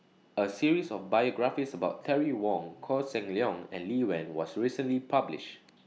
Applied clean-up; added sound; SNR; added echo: none; none; none; none.